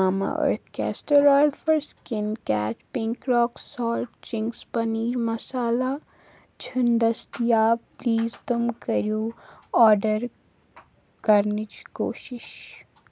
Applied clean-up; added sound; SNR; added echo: none; none; none; none.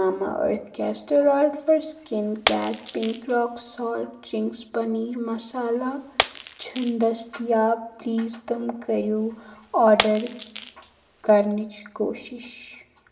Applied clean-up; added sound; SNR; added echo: none; Shatter; 10 dB; reverberation time 0.6 s.